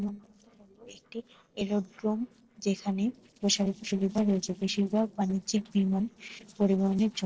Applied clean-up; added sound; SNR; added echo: neural separator model SepFormer DNS4.